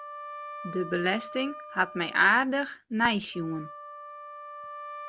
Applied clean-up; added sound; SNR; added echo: none; Wind instrument, woodwind instrument; 13 dB; none.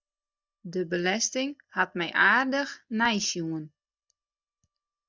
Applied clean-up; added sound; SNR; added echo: neural mask model DeepFilterNet 3.